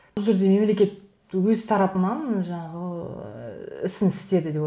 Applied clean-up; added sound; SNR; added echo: none; none; none; none.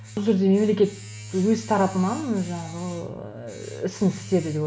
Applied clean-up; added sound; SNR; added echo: none; Domestic sounds, home sounds; 16 dB; none.